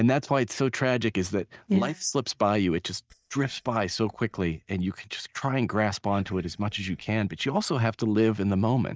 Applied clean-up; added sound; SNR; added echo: neural mask model DeepFilterNet 3.